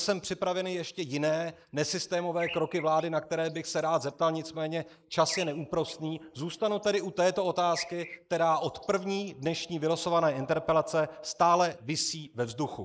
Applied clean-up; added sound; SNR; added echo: neural mask model Resemble Enhance denoiser.